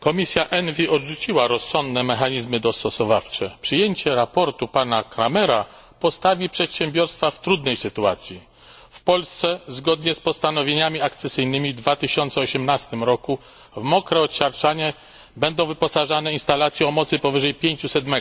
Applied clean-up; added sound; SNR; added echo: none; none; none; none.